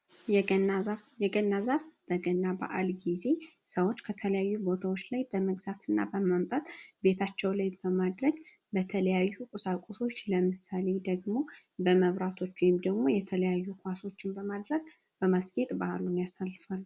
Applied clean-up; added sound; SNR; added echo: none; none; none; none.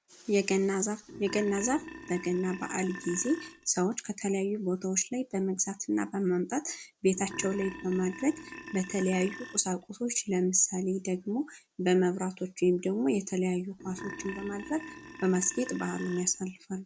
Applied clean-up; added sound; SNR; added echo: none; Burping, eructation; 14 dB; none.